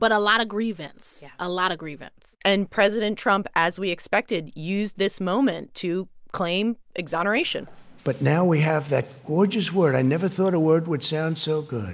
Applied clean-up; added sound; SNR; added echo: none; none; none; none.